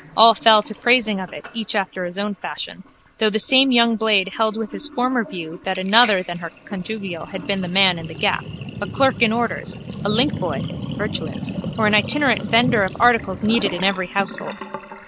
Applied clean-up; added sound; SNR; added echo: none; Sink (filling or washing); 11 dB; none.